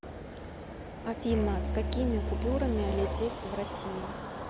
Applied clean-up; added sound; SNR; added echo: none; Musical instrument; -1 dB; none.